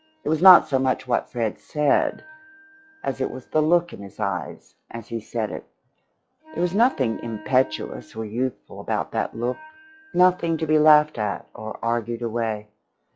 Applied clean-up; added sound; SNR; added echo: classical method log-MMSE.